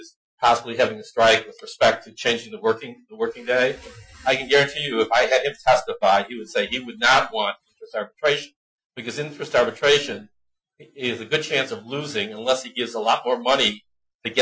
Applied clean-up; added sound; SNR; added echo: classical method Wiener filter.